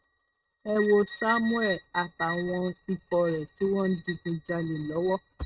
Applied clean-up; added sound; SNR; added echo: neural mask model RNNoise.